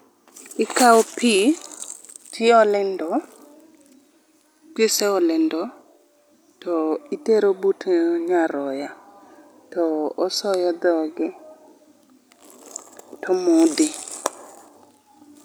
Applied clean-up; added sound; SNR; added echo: none; none; none; none.